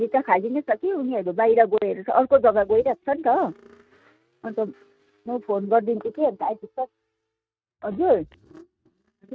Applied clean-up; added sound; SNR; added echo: neural mask model RNNoise.